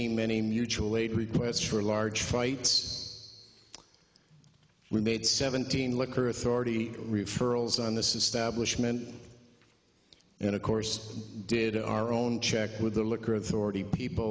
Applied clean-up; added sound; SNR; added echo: none; none; none; none.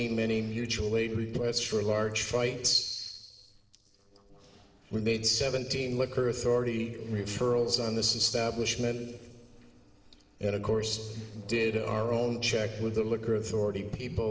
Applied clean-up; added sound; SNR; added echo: neural separator model SepFormer DNS4.